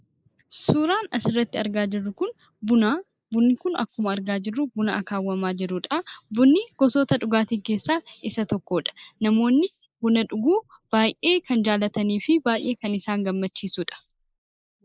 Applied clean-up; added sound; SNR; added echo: neural mask model Resemble Enhance denoiser.